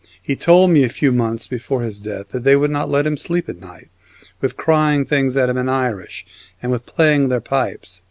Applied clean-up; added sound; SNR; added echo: none; none; none; none.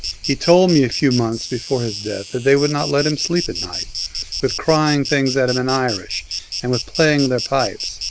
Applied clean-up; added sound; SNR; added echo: neural mask model Resemble Enhance denoiser.